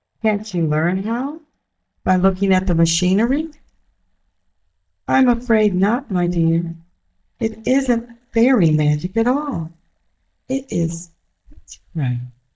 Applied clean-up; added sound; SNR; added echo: neural mask model DeepFilterNet 3.